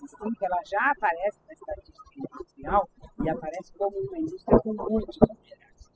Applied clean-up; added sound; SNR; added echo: classical method spectral subtraction.